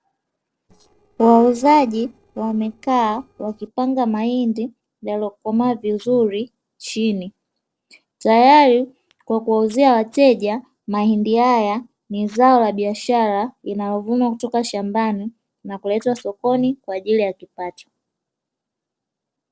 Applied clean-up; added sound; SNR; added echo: neural separator model SepFormer DNS4.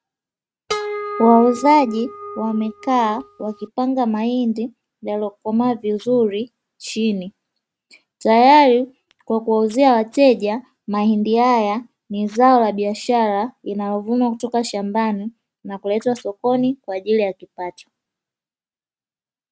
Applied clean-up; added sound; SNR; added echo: neural mask model RNNoise.